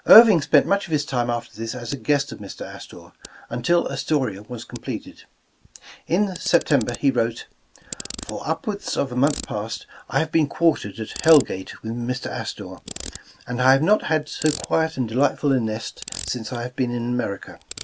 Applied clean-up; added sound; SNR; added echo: none; Ratchet, pawl; 18 dB; none.